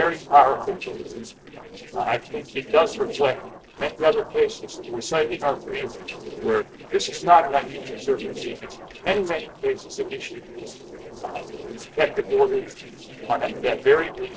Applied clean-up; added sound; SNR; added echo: neural separator model SepFormer DNS4.